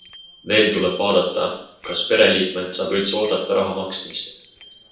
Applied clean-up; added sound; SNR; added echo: none; Bicycle bell; 18 dB; reverberation time 0.6 s.